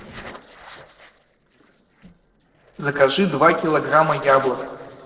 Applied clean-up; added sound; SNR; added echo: neural separator model SepFormer DNS4.